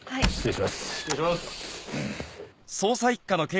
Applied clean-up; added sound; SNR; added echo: none; Squeak; 5 dB; none.